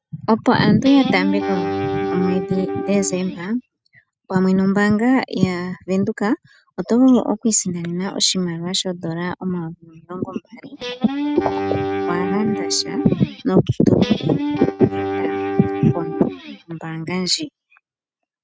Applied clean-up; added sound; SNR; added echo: neural mask model RNNoise.